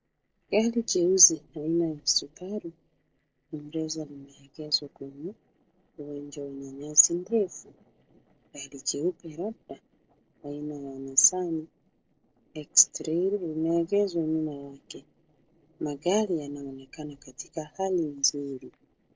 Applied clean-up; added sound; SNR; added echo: neural separator model SepFormer DNS4.